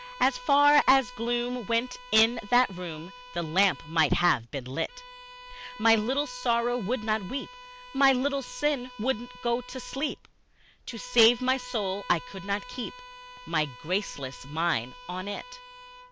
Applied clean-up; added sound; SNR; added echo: none; Bowed string instrument; 18 dB; none.